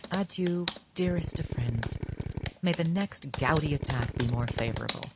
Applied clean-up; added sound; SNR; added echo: none; Computer keyboard + Drill; 5 dB; none.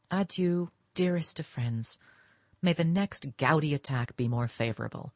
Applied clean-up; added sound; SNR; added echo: none; none; none; none.